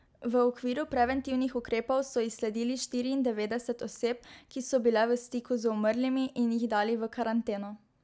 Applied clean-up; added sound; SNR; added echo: none; none; none; none.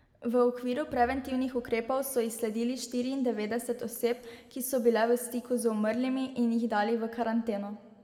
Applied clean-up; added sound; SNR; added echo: none; none; none; reverberation time 1.5 s.